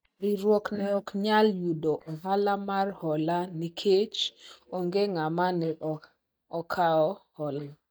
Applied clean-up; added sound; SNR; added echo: neural mask model DeepFilterNet 3.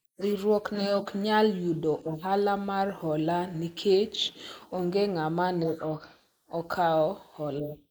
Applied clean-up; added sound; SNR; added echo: neural mask model Resemble Enhance denoiser.